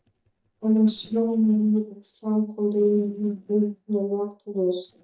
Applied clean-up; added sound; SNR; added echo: neural mask model DeepFilterNet 3.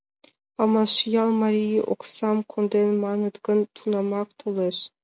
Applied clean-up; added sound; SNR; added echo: none; none; none; none.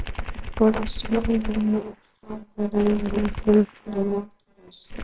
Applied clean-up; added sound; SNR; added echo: neural separator model SepFormer WHAMR!.